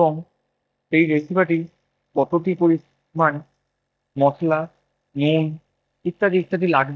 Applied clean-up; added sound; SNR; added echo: neural mask model DeepFilterNet 3.